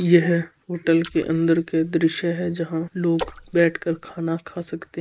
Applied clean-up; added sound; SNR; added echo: neural mask model Resemble Enhance denoiser.